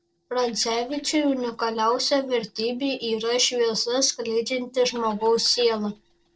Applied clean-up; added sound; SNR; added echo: neural separator model SepFormer DNS4.